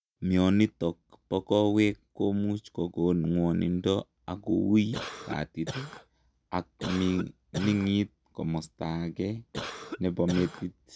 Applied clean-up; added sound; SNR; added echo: none; Cough; 10 dB; none.